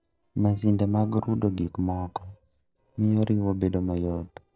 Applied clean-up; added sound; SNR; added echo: neural separator model SepFormer DNS4.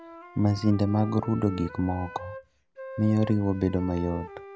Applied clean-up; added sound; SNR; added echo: none; Wind instrument, woodwind instrument; 15 dB; none.